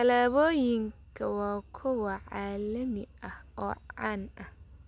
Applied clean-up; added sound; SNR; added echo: none; none; none; none.